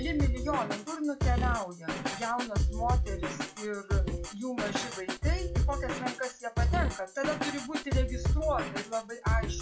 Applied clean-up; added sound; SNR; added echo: classical method WPE with log-MMSE.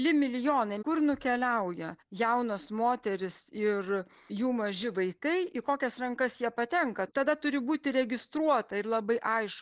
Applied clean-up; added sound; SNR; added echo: none; none; none; none.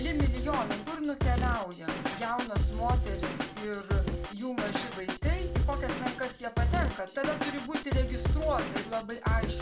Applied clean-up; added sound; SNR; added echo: none; Drum kit; -4 dB; reverberation time 0.2 s.